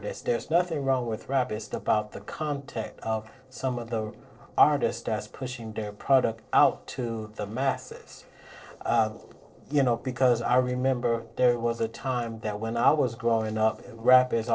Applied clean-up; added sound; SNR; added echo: neural separator model SepFormer DNS4.